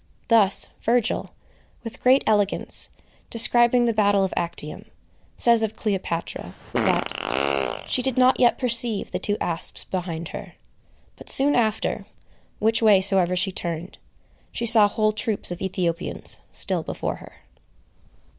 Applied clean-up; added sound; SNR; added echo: none; Fart; 3 dB; none.